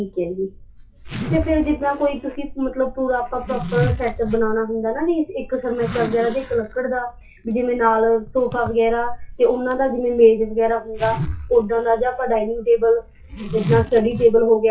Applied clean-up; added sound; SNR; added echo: classical method WPE with log-MMSE.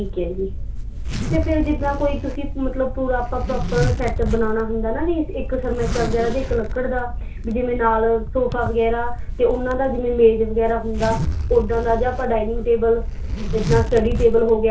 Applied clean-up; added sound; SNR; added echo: none; Zipper (clothing); 3 dB; reverberation time 0.3 s.